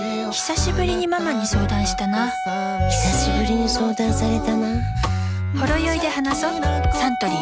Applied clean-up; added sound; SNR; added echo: none; Wind instrument, woodwind instrument; 9 dB; none.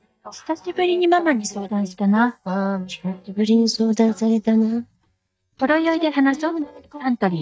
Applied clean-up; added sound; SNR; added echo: neural mask model DeepFilterNet 3.